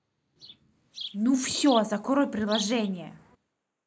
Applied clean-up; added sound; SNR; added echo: neural mask model Resemble Enhance denoiser.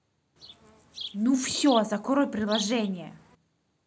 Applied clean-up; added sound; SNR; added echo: none; Insect; 14 dB; none.